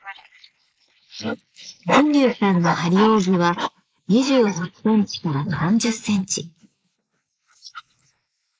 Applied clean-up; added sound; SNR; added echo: neural mask model Resemble Enhance denoiser.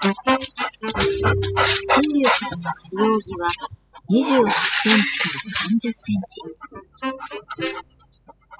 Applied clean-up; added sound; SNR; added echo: classical method spectral subtraction.